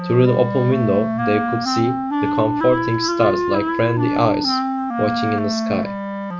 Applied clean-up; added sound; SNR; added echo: none; Wind instrument, woodwind instrument; 1 dB; none.